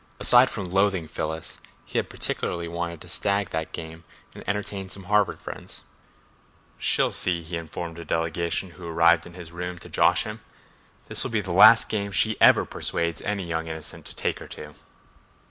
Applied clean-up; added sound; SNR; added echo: none; none; none; none.